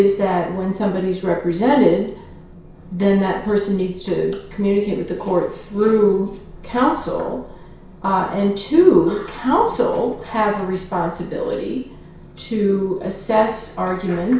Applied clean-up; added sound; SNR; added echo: none; none; none; reverberation time 0.6 s.